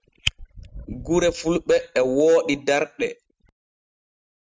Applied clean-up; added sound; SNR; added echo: neural mask model RNNoise.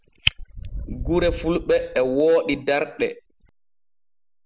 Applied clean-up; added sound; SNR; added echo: none; Fire; 9 dB; none.